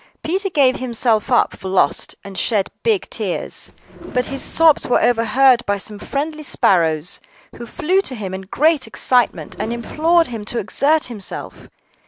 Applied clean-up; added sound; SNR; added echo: none; Drawer open or close; 16 dB; none.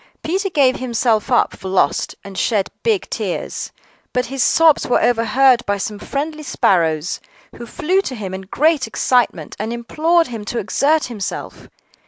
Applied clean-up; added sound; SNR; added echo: none; none; none; none.